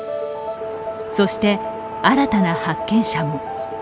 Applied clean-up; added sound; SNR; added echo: none; none; none; none.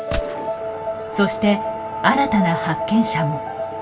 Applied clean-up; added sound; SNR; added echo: none; Gunshot, gunfire; 14 dB; reverberation time 0.2 s.